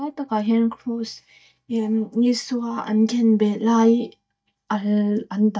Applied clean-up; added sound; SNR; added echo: neural mask model DeepFilterNet 3.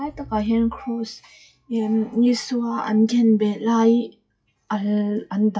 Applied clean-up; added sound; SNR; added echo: classical method WPE with log-MMSE.